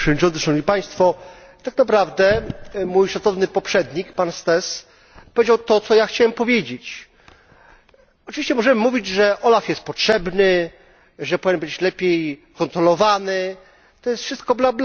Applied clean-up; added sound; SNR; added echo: none; none; none; none.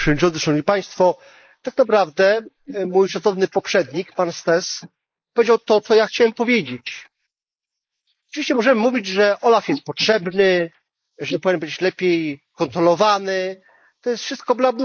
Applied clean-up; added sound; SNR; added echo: neural mask model Resemble Enhance denoiser.